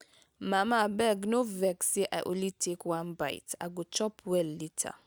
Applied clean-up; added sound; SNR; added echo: none; none; none; none.